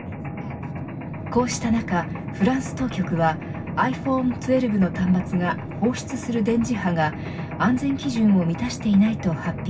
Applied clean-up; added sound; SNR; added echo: none; Mechanisms; 8 dB; reverberation time 0.4 s.